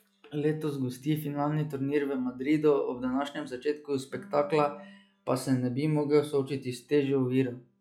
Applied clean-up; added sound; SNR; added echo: classical method log-MMSE.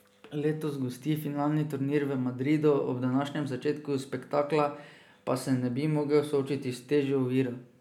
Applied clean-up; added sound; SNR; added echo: none; none; none; none.